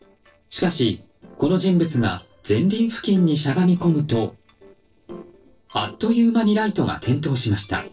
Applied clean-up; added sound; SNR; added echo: neural separator model SepFormer DNS4.